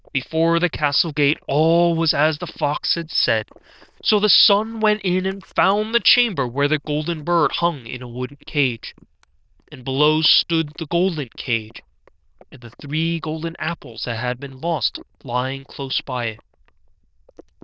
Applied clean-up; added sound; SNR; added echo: neural diffusion model UNIVERSE++.